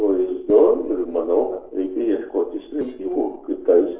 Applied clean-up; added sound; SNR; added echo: neural separator model SepFormer DNS4.